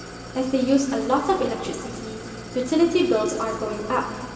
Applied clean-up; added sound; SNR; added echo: none; Idling; 14 dB; reverberation time 2.4 s.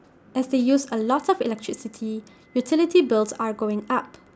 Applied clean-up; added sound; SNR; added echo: none; none; none; none.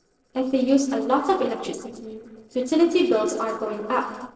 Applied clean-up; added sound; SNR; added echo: neural separator model SepFormer DNS4.